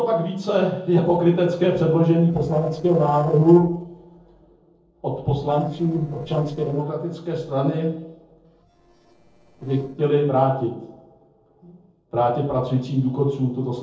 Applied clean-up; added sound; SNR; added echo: neural separator model SepFormer DNS4.